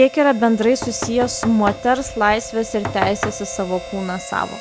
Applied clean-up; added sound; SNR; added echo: none; Knock + Harmonica; 11 dB; none.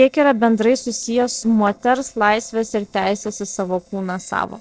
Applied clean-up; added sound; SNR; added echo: neural separator model SepFormer DNS4.